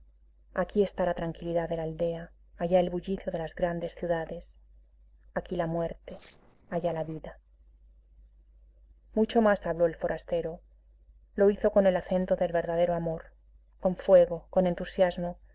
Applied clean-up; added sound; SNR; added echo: neural separator model SepFormer DNS4.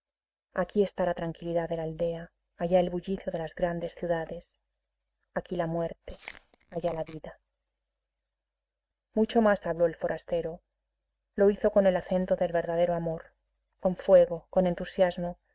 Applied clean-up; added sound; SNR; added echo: neural mask model RNNoise.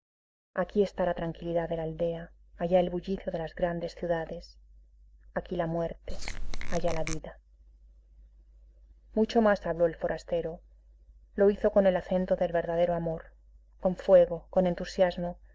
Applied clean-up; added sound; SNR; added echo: neural mask model DeepFilterNet 3.